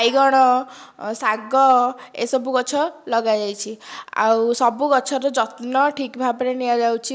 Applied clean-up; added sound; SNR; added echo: none; none; none; none.